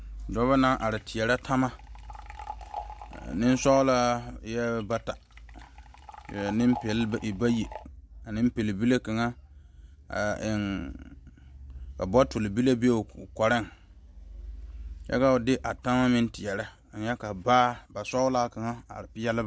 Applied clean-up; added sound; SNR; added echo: none; Liquid; 17 dB; none.